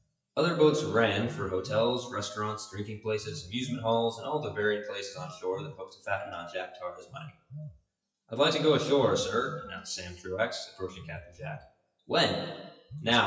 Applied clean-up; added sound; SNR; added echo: classical method WPE with log-MMSE.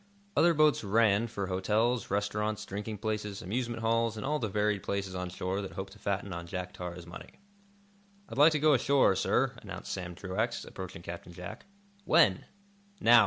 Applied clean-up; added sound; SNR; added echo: none; none; none; none.